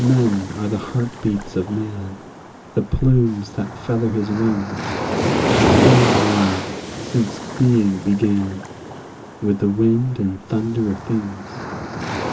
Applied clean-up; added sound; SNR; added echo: none; Waves, surf; 3 dB; reverberation time 0.2 s.